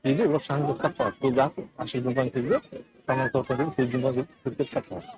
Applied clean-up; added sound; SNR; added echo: neural mask model RNNoise.